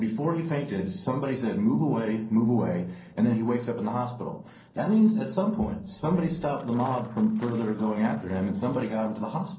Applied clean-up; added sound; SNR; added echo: neural separator model SepFormer DNS4.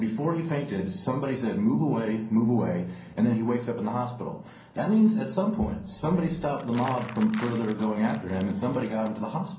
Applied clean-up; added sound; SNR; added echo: none; Crumpling, crinkling; 18 dB; reverberation time 0.6 s.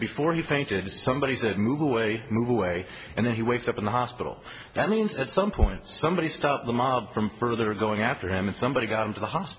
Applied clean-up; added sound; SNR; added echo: none; none; none; none.